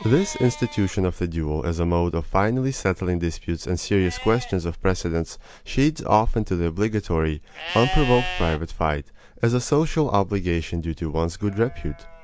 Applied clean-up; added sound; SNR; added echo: none; Livestock, farm animals, working animals; 16 dB; none.